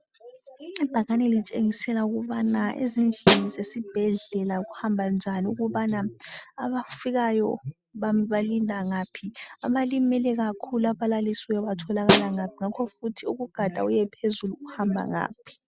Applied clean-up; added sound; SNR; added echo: none; Snare drum; -2 dB; none.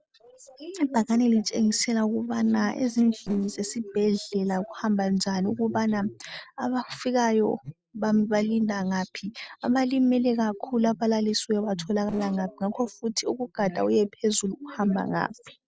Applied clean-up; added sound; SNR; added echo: neural separator model SepFormer DNS4.